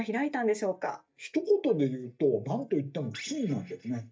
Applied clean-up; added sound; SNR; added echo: neural mask model DeepFilterNet 3.